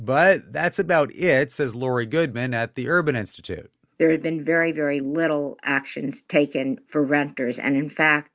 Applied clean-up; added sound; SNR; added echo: none; none; none; none.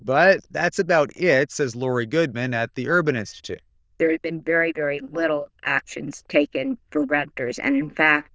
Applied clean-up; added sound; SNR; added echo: neural diffusion model UNIVERSE++.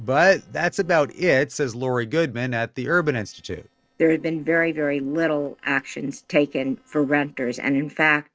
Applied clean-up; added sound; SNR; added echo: neural separator model SepFormer DNS4.